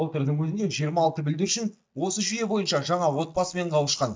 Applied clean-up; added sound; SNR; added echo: neural mask model DeepFilterNet 3.